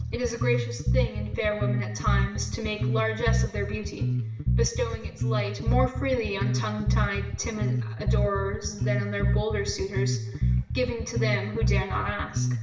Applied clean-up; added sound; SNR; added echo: none; Bass guitar; -4 dB; reverberation time 0.8 s.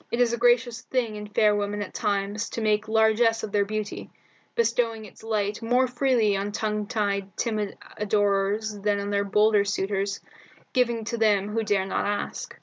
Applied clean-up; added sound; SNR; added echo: none; none; none; none.